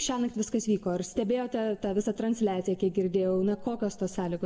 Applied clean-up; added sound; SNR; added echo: none; none; none; reverberation time 0.7 s.